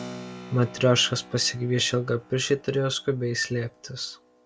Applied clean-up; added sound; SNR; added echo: none; Keyboard (musical); 18 dB; none.